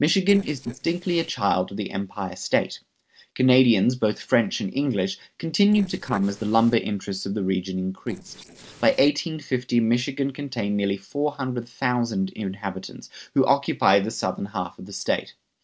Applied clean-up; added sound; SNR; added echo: neural separator model SepFormer DNS4.